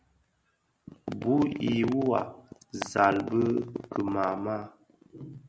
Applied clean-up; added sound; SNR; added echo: none; none; none; none.